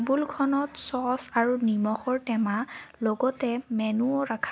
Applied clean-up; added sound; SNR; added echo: none; none; none; none.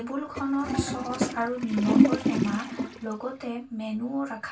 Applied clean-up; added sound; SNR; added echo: none; Toilet flush; -4 dB; reverberation time 0.2 s.